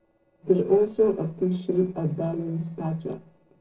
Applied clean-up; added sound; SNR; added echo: neural separator model SepFormer DNS4.